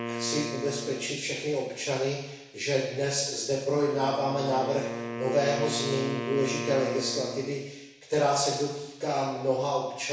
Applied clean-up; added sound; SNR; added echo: none; Wind instrument, woodwind instrument; 10 dB; reverberation time 1.1 s.